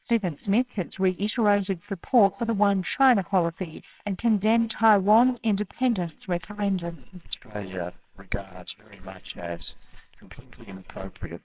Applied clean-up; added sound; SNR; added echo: neural separator model SepFormer WHAMR!.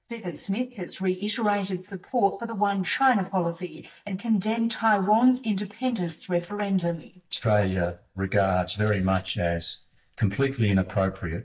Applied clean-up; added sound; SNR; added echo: neural mask model DeepFilterNet 3.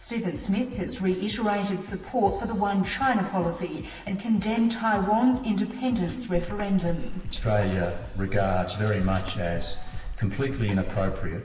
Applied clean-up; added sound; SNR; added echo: none; Water / Splash, splatter; 5 dB; reverberation time 1.2 s.